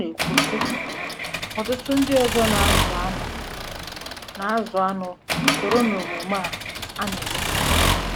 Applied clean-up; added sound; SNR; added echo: none; Accelerating, revving, vroom / Mechanisms; -2 dB; none.